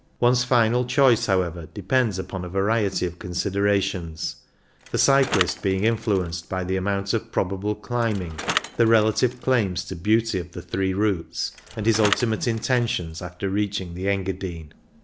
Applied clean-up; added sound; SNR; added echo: none; Bicycle; 10 dB; none.